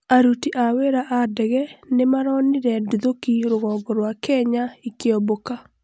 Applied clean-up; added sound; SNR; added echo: none; none; none; none.